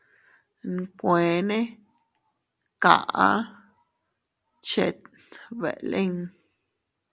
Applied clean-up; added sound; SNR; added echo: none; none; none; none.